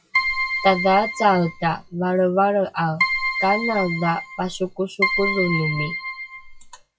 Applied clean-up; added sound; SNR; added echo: classical method log-MMSE.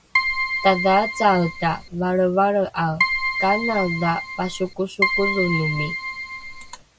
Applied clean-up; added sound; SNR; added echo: none; Keyboard (musical); 3 dB; none.